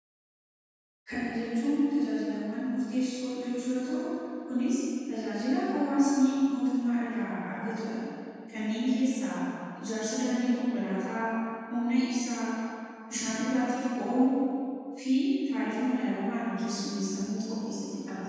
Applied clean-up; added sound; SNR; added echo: none; none; none; reverberation time 2.1 s.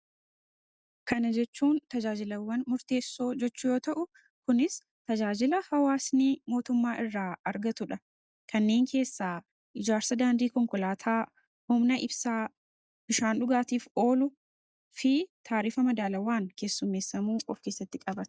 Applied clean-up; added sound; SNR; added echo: none; none; none; none.